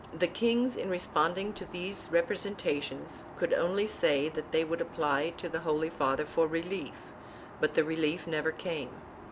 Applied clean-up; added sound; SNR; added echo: none; Aircraft; 16 dB; none.